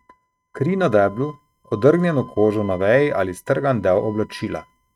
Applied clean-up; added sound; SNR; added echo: neural mask model RNNoise.